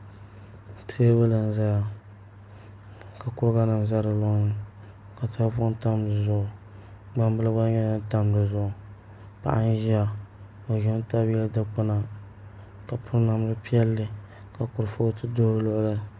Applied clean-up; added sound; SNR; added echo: none; none; none; none.